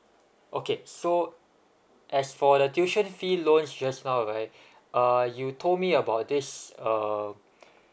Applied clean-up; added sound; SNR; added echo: none; none; none; none.